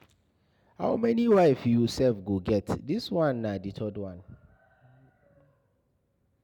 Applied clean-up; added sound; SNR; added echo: none; none; none; none.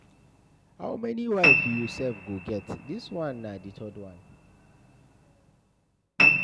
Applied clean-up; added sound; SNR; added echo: none; Piano; -5 dB; none.